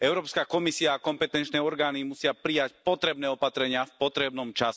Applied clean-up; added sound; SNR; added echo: none; none; none; none.